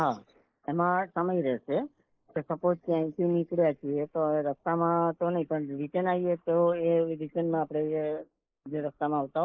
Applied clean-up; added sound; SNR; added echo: neural mask model Resemble Enhance denoiser.